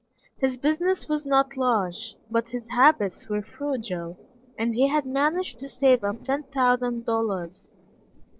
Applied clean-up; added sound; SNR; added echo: neural separator model SepFormer DNS4.